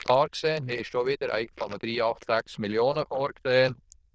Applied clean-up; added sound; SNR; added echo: neural diffusion model UNIVERSE++.